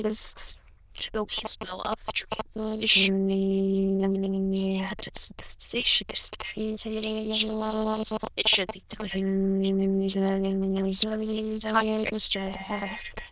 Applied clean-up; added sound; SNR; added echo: neural diffusion model UNIVERSE++.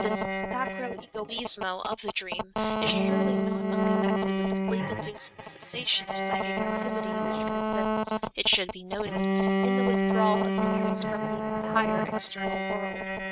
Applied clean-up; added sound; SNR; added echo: neural mask model RNNoise.